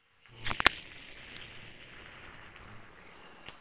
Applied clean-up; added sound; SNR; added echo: neural separator model SepFormer WHAMR!.